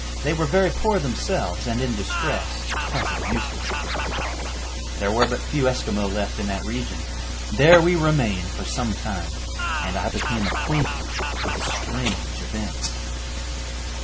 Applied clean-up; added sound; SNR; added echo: none; Scratching (performance technique); 6 dB; reverberation time 0.2 s.